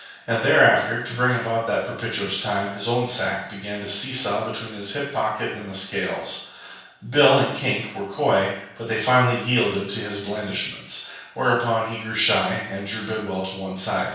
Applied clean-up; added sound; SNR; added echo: none; none; none; reverberation time 0.7 s.